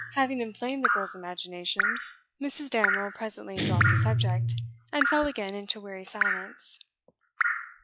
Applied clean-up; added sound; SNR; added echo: classical method log-MMSE.